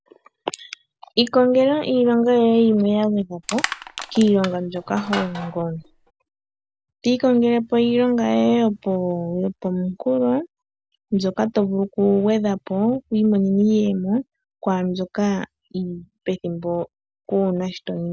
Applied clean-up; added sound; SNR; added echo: none; Crushing; 11 dB; none.